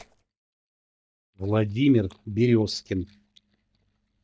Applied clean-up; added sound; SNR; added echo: neural mask model DeepFilterNet 3.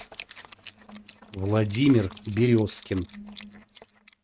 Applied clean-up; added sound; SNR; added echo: neural mask model RNNoise.